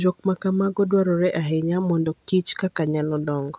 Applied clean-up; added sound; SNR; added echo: none; none; none; none.